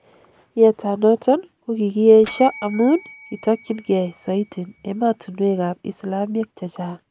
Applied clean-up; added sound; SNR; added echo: none; Bell; 20 dB; none.